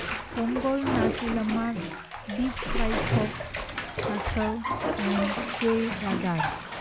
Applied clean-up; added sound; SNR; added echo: none; Bathtub (filling or washing); 0 dB; none.